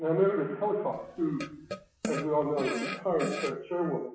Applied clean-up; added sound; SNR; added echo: classical method WPE with log-MMSE.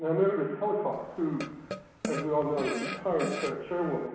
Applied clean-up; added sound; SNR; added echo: none; Fart; 8 dB; reverberation time 1.0 s.